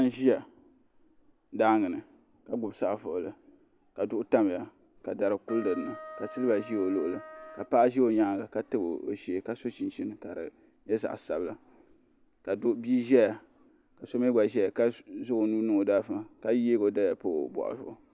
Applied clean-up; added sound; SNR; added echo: none; Trumpet; 16 dB; none.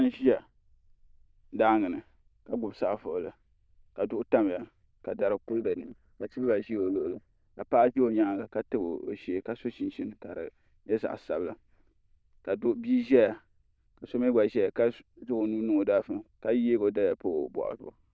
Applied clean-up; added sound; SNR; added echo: neural diffusion model UNIVERSE++.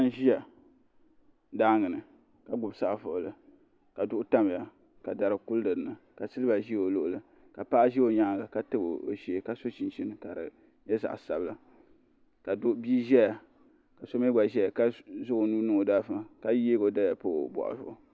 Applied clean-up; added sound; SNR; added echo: none; none; none; none.